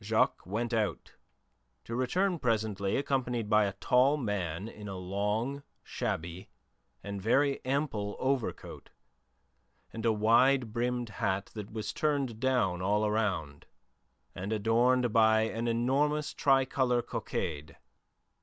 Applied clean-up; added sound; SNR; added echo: none; none; none; none.